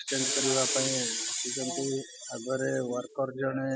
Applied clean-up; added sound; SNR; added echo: classical method spectral subtraction.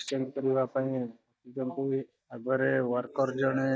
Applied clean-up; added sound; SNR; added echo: neural mask model DeepFilterNet 3.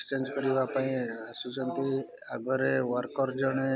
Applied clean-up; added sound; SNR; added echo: none; none; none; none.